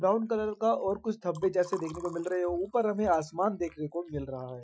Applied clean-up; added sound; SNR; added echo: classical method Wiener filter.